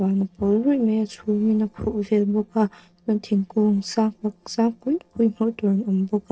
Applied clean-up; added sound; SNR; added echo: neural separator model SepFormer DNS4.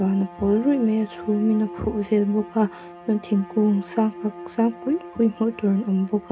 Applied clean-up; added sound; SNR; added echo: none; Bowed string instrument; 17 dB; reverberation time 0.3 s.